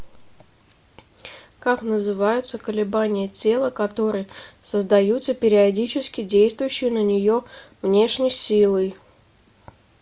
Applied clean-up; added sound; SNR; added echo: none; none; none; none.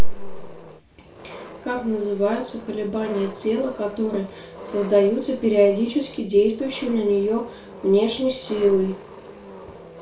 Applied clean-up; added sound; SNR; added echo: none; Engine; 18 dB; reverberation time 0.3 s.